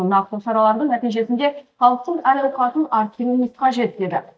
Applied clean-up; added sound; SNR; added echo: neural mask model DeepFilterNet 3.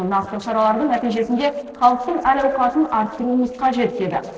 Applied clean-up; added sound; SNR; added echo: neural separator model SepFormer DNS4.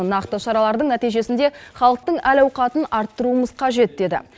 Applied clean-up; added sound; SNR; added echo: none; none; none; none.